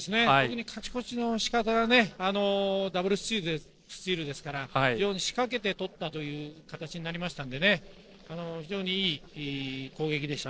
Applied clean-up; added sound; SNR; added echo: neural separator model SepFormer DNS4.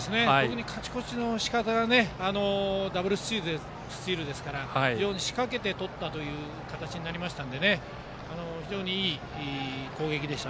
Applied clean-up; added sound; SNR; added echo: none; none; none; none.